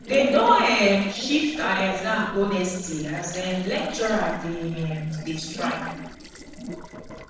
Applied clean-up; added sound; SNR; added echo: neural separator model SepFormer DNS4.